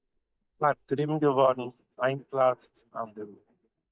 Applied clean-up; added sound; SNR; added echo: neural mask model DeepFilterNet 3.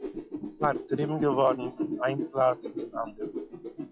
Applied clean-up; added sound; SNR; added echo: classical method log-MMSE.